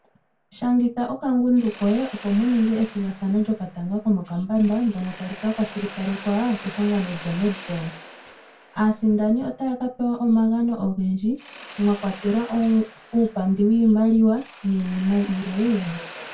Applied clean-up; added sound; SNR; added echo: none; Mechanisms; 19 dB; reverberation time 0.2 s.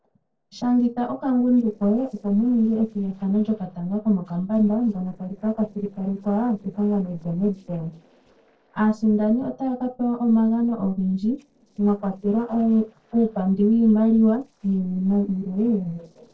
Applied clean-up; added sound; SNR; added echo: neural separator model SepFormer DNS4.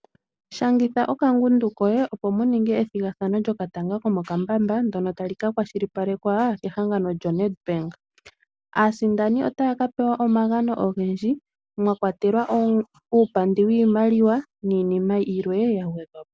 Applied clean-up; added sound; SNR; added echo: none; none; none; none.